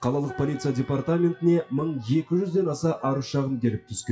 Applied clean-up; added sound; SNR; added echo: classical method WPE with log-MMSE.